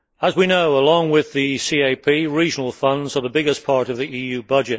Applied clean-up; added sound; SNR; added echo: neural mask model Resemble Enhance denoiser.